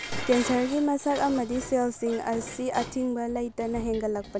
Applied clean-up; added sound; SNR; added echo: none; Dishes, pots, and pans; 12 dB; none.